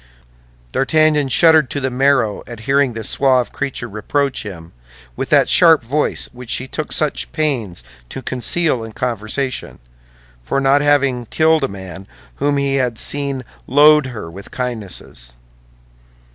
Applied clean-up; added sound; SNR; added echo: none; none; none; none.